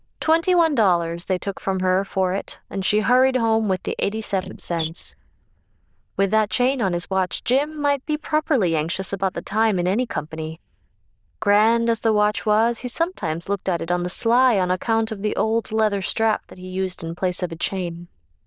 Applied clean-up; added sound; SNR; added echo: neural diffusion model UNIVERSE++.